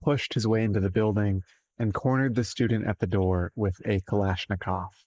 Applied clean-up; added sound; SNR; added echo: neural mask model Resemble Enhance denoiser.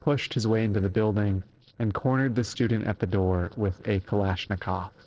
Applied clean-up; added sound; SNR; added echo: neural separator model SepFormer DNS4.